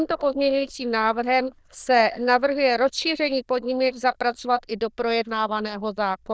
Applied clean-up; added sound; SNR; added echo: neural diffusion model UNIVERSE++.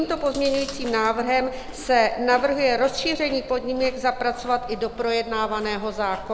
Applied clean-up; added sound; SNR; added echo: none; Chewing, mastication; 15 dB; none.